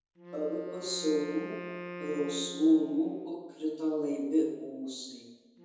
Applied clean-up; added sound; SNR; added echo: none; Wind instrument, woodwind instrument; 13 dB; reverberation time 1.1 s.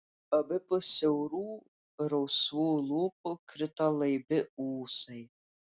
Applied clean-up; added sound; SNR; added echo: none; none; none; none.